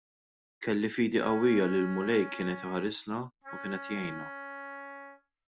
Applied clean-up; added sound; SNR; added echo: none; Wind instrument, woodwind instrument; 12 dB; none.